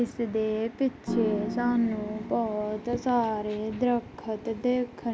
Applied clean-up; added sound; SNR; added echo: none; Piano; 6 dB; none.